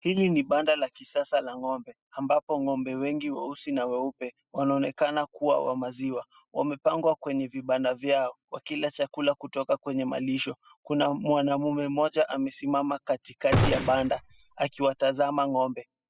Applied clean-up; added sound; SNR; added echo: classical method spectral subtraction.